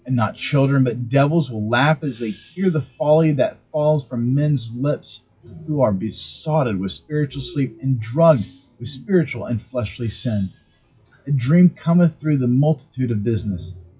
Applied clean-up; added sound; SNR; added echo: classical method WPE with log-MMSE.